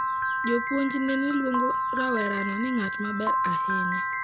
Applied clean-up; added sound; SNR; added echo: none; Piano; -1 dB; none.